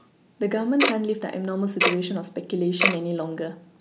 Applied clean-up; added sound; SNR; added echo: none; Tick-tock; 3 dB; none.